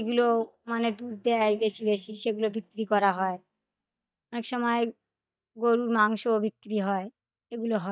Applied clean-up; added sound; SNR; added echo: neural mask model DeepFilterNet 3.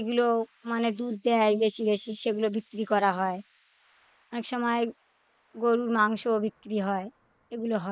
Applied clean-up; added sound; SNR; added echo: neural mask model Resemble Enhance denoiser.